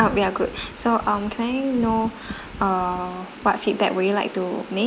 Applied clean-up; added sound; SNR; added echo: none; none; none; none.